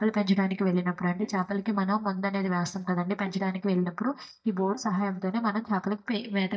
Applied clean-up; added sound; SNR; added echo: neural mask model DeepFilterNet 3.